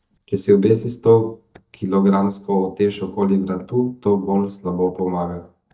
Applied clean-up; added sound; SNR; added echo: neural mask model DeepFilterNet 3.